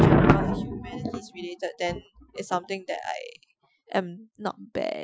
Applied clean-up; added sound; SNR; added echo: classical method Wiener filter.